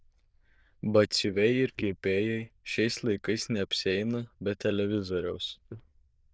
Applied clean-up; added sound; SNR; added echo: neural diffusion model UNIVERSE++.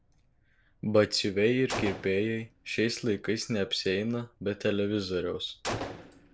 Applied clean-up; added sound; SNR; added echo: none; Gunshot, gunfire; 13 dB; none.